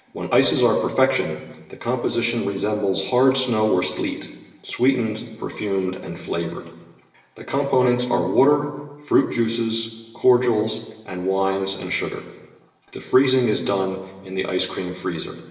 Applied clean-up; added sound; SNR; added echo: none; none; none; reverberation time 1.1 s.